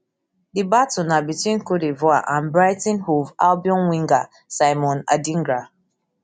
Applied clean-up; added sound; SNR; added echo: none; none; none; none.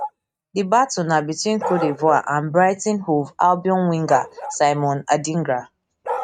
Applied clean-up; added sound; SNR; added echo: neural mask model RNNoise.